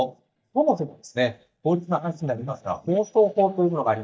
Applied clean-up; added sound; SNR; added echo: neural mask model DeepFilterNet 3.